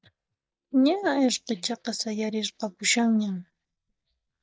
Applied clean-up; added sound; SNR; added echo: neural mask model DeepFilterNet 3.